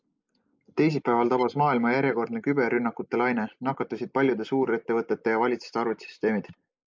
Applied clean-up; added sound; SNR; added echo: neural mask model Resemble Enhance denoiser.